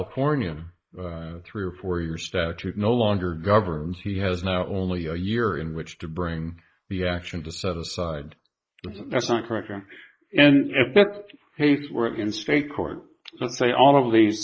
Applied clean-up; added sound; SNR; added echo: neural mask model Resemble Enhance denoiser.